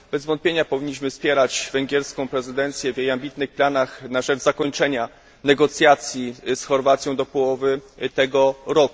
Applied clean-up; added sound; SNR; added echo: none; none; none; none.